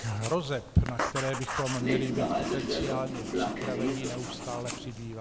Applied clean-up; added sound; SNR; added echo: none; Writing + Train; 0 dB; none.